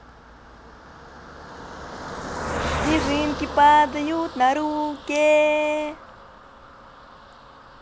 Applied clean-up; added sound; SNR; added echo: none; Car passing by; 9 dB; none.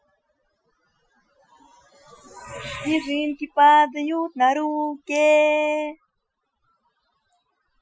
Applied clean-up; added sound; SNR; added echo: classical method Wiener filter.